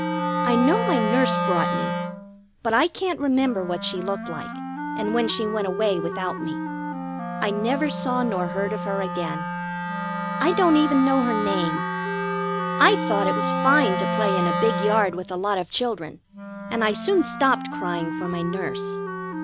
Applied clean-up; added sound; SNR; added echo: none; Wind instrument, woodwind instrument + Wind instrument, woodwind instrument; 3 dB; none.